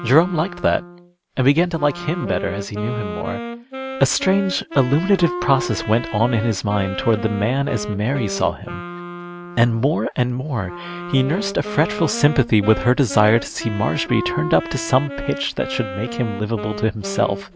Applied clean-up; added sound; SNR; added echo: none; Wind instrument, woodwind instrument; 10 dB; none.